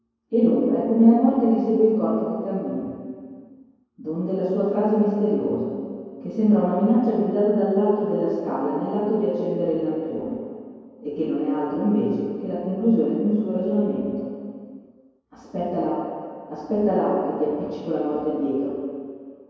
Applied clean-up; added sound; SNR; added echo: none; none; none; reverberation time 2.2 s.